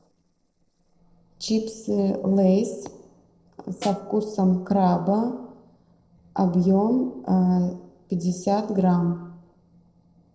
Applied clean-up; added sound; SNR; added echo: neural separator model SepFormer DNS4.